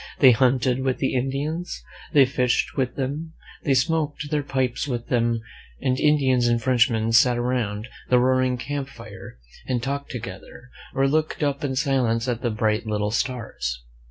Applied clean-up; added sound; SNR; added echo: none; none; none; none.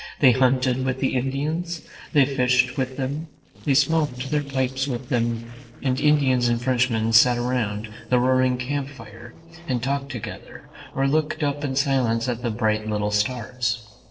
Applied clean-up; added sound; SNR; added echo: neural separator model SepFormer DNS4.